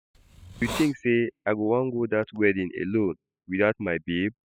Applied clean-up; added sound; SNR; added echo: classical method spectral subtraction.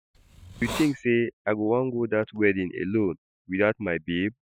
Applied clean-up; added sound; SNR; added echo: classical method Wiener filter.